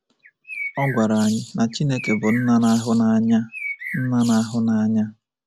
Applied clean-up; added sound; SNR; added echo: none; Bird; 13 dB; none.